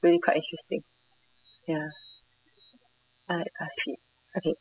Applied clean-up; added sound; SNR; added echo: classical method spectral subtraction.